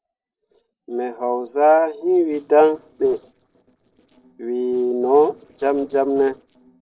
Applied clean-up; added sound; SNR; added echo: neural separator model SepFormer DNS4.